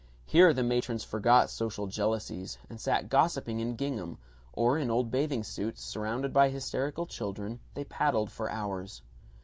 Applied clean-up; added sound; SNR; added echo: none; none; none; none.